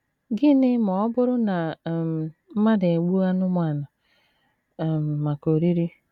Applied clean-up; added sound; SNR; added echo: none; none; none; none.